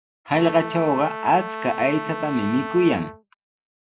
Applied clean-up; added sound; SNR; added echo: none; Brass instrument; 9 dB; none.